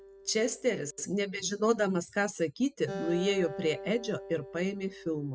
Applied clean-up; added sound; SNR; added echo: none; Acoustic guitar; 13 dB; none.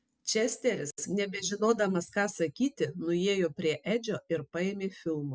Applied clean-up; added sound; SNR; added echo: none; none; none; none.